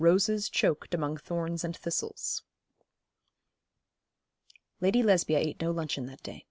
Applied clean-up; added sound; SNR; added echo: none; none; none; none.